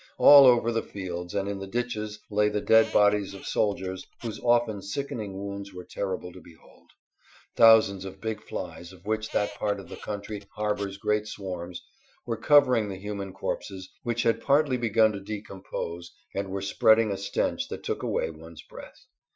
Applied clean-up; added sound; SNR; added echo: classical method Wiener filter.